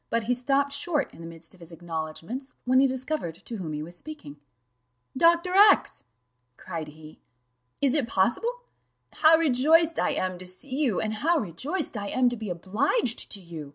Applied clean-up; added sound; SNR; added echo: none; none; none; none.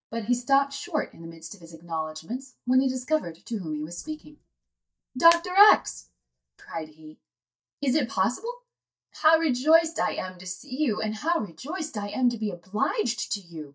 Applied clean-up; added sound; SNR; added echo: neural mask model DeepFilterNet 3.